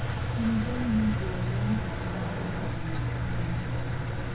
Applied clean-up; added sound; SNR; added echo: none; Engine; -4 dB; reverberation time 0.7 s.